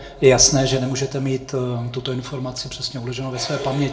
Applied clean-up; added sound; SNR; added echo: none; none; none; reverberation time 0.3 s.